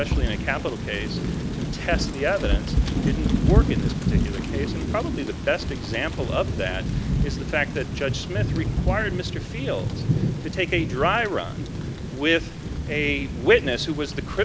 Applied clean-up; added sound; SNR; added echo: none; Thunder / Rain; -2 dB; none.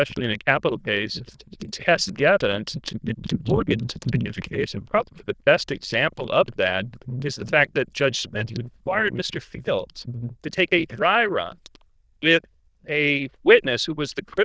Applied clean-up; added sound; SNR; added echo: neural diffusion model UNIVERSE++.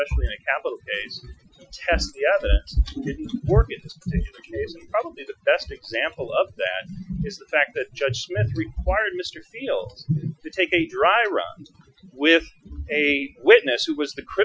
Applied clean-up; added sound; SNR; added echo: classical method Wiener filter.